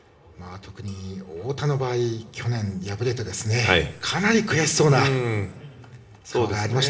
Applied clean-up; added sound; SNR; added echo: none; none; none; reverberation time 2.6 s.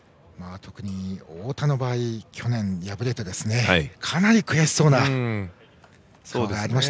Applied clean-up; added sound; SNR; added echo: none; none; none; none.